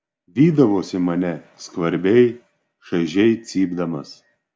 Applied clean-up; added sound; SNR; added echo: none; none; none; none.